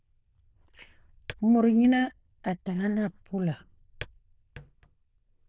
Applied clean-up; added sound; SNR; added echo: neural diffusion model UNIVERSE++.